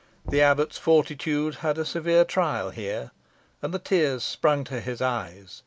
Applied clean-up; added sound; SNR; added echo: none; Knock; 17 dB; none.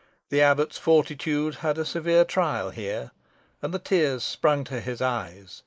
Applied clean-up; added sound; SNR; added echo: neural mask model Resemble Enhance denoiser.